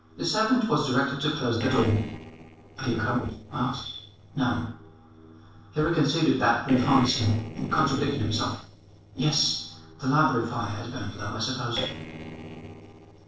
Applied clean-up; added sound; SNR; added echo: neural separator model SepFormer DNS4.